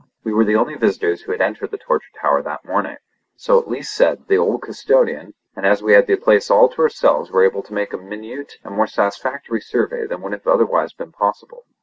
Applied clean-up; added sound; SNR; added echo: none; none; none; none.